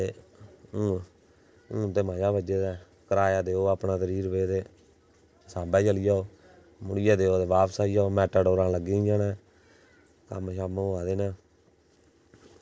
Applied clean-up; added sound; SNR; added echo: none; none; none; none.